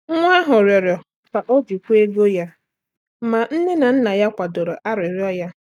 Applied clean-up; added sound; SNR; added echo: neural mask model DeepFilterNet 3.